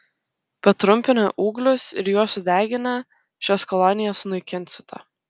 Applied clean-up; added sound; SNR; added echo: none; none; none; none.